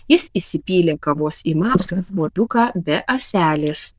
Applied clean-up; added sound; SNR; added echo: neural diffusion model UNIVERSE++.